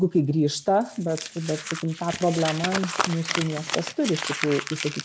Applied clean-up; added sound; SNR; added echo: none; Crumpling, crinkling; 7 dB; none.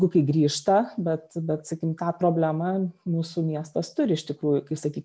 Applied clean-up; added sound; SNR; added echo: none; none; none; none.